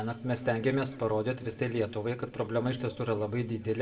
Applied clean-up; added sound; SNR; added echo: neural separator model SepFormer DNS4.